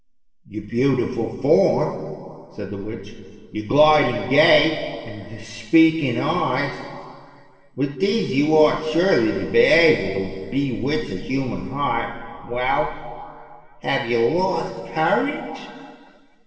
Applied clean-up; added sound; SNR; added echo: none; none; none; reverberation time 2.2 s.